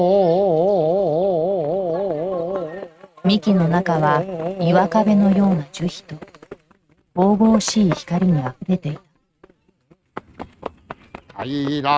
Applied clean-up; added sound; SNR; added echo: neural mask model RNNoise.